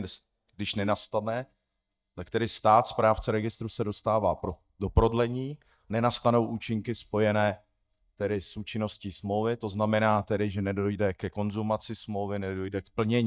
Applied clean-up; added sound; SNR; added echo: neural mask model DeepFilterNet 3.